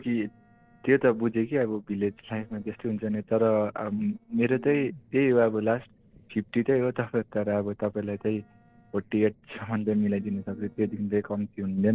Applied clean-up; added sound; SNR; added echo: neural separator model SepFormer DNS4.